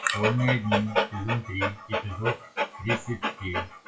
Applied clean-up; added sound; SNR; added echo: classical method WPE with log-MMSE.